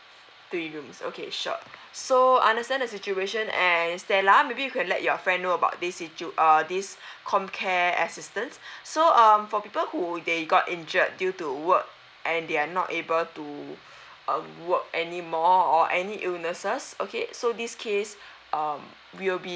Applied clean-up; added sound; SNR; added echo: none; none; none; none.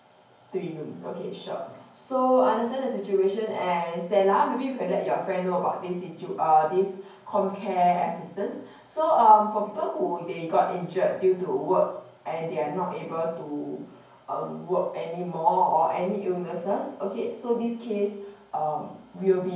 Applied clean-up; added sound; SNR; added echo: none; none; none; reverberation time 0.9 s.